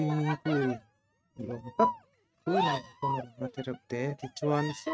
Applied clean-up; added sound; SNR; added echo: neural mask model RNNoise.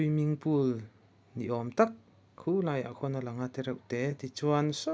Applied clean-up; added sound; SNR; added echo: none; none; none; none.